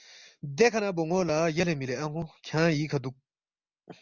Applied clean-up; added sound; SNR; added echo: none; none; none; none.